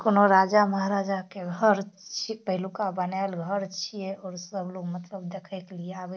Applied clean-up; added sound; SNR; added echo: none; none; none; none.